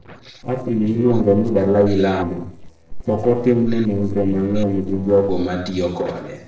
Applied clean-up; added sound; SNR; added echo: neural separator model SepFormer DNS4.